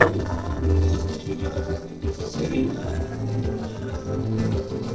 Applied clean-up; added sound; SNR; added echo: neural separator model SepFormer DNS4.